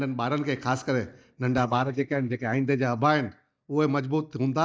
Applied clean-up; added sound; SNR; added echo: neural mask model DeepFilterNet 3.